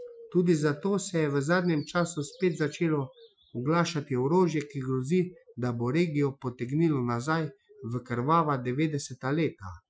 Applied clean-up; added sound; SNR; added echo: classical method Wiener filter.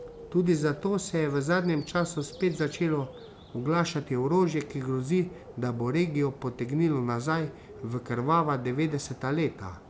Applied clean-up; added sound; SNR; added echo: none; Bird; 19 dB; none.